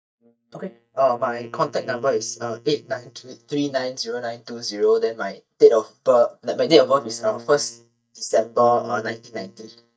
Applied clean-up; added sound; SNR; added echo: neural mask model DeepFilterNet 3.